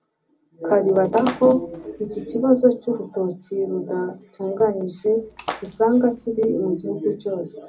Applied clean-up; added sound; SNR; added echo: none; Splash, splatter; 16 dB; reverberation time 0.4 s.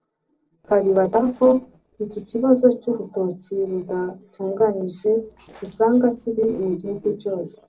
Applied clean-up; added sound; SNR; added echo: neural separator model SepFormer DNS4.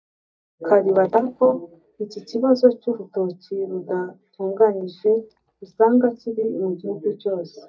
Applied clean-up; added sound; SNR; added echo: neural mask model DeepFilterNet 3.